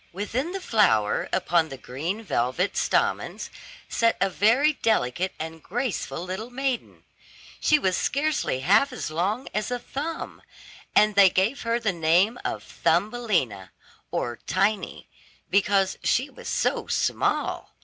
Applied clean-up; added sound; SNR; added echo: none; none; none; none.